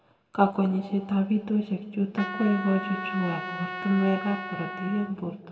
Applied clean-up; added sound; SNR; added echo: none; Trumpet; 9 dB; reverberation time 1.9 s.